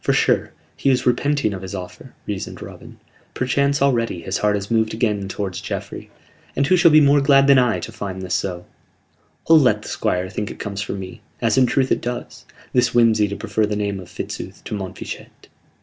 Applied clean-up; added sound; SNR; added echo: none; none; none; none.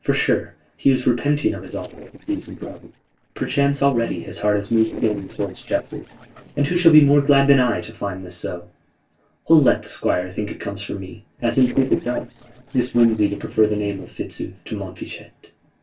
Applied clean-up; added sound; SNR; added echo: neural separator model SepFormer DNS4.